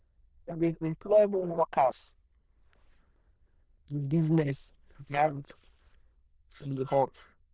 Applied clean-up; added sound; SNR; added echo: neural diffusion model UNIVERSE++.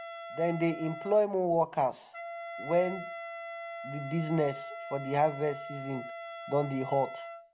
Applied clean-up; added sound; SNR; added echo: none; Wind instrument, woodwind instrument; 10 dB; none.